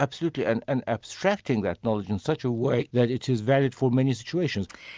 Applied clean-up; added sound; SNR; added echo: none; none; none; none.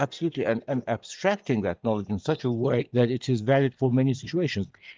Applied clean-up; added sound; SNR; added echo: neural mask model DeepFilterNet 3.